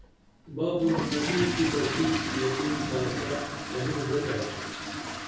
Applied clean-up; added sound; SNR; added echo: none; Fill (with liquid) / Toilet flush; 3 dB; reverberation time 0.6 s.